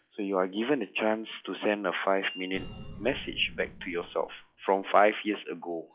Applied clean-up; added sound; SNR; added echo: classical method log-MMSE.